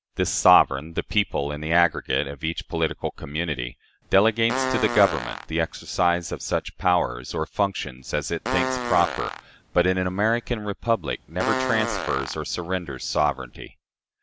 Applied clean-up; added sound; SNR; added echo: none; Fart; 7 dB; none.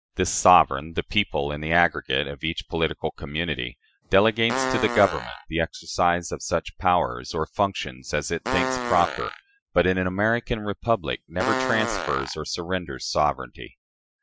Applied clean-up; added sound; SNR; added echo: classical method Wiener filter.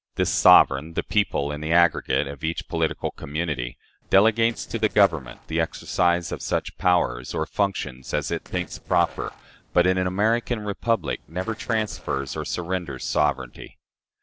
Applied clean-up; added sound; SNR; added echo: neural separator model SepFormer DNS4.